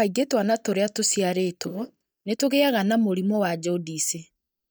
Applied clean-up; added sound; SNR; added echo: neural mask model DeepFilterNet 3.